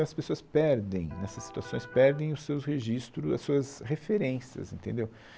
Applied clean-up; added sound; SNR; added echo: none; Electric guitar; 16 dB; none.